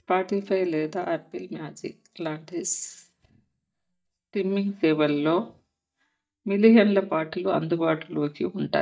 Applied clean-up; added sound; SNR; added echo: neural mask model DeepFilterNet 3.